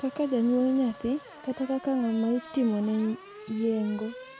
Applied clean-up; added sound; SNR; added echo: none; Race car, auto racing / Accelerating, revving, vroom; 18 dB; none.